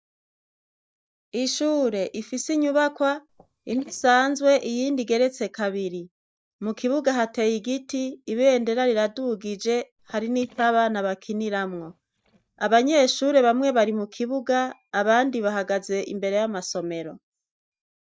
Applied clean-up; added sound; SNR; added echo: neural mask model DeepFilterNet 3.